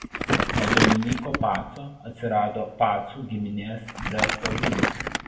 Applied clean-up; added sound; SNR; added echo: none; Crumpling, crinkling; -1 dB; reverberation time 0.7 s.